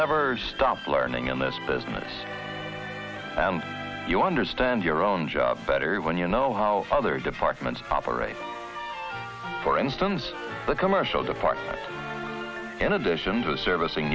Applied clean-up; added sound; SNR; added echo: none; none; none; none.